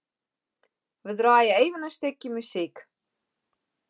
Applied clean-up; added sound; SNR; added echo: none; none; none; none.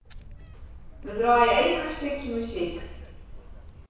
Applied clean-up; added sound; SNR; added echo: none; Cat; 13 dB; reverberation time 1.0 s.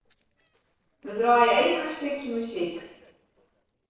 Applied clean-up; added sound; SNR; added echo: neural separator model SepFormer DNS4.